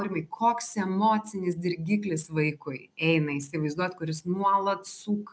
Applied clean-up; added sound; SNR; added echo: none; none; none; none.